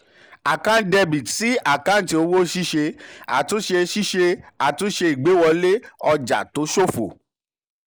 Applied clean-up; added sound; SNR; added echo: neural mask model Resemble Enhance denoiser.